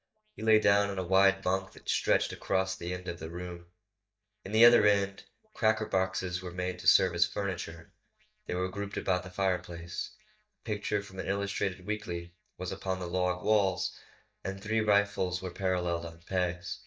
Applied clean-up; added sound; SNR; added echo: neural mask model DeepFilterNet 3.